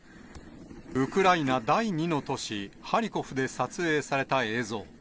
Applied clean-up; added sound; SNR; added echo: none; none; none; none.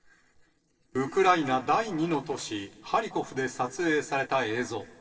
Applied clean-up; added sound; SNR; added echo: neural separator model SepFormer DNS4.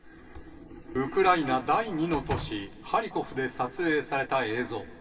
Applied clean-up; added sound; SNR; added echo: none; Slam; 12 dB; reverberation time 2.6 s.